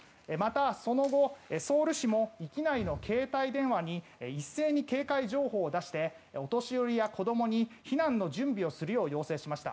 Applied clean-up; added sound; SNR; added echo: none; none; none; none.